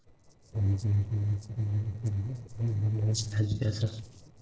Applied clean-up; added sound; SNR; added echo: neural separator model SepFormer DNS4.